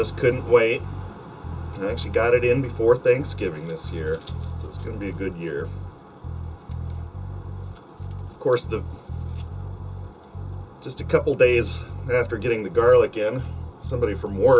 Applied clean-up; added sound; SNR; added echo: none; Bass guitar; 10 dB; reverberation time 0.2 s.